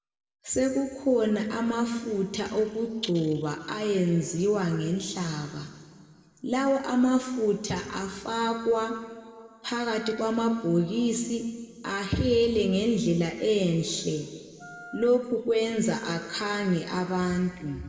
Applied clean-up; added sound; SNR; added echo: none; Wind instrument, woodwind instrument; 18 dB; reverberation time 1.9 s.